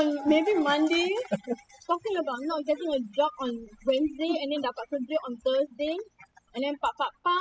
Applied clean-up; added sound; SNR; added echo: classical method spectral subtraction.